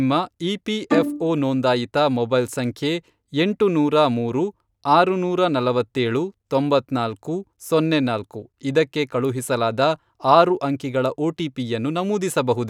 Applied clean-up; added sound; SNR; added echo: none; Bowed string instrument; 3 dB; none.